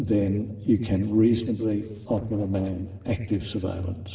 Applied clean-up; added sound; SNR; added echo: neural separator model SepFormer DNS4.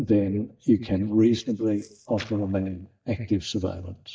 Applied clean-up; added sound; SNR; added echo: neural mask model DeepFilterNet 3.